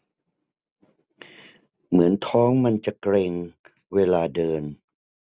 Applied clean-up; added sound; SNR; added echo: none; none; none; none.